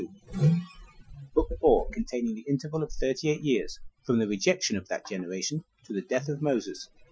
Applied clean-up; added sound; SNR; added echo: classical method Wiener filter.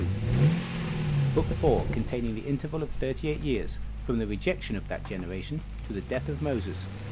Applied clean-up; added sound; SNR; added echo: none; Accelerating, revving, vroom / Vehicle; -1 dB; none.